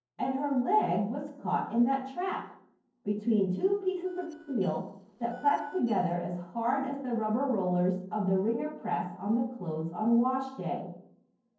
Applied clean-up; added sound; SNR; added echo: neural separator model SepFormer DNS4.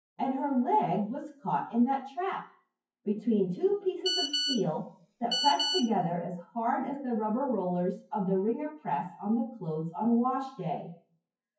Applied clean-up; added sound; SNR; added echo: classical method WPE with log-MMSE.